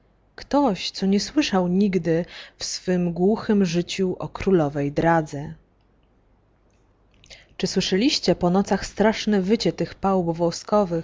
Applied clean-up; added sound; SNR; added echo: none; none; none; none.